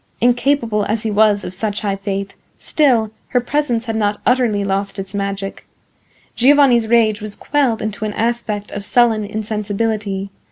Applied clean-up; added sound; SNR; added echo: none; none; none; none.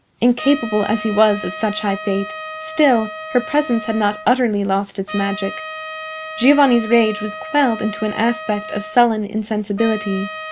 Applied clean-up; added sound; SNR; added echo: none; Trumpet; 12 dB; none.